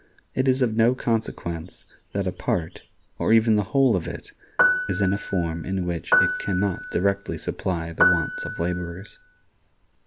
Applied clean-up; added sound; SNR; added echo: none; Piano; 1 dB; none.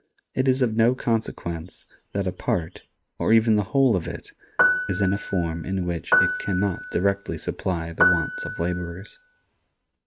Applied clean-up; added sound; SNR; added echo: neural mask model RNNoise.